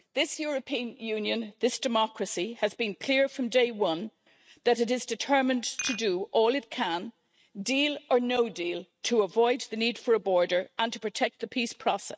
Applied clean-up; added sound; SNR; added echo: neural mask model RNNoise.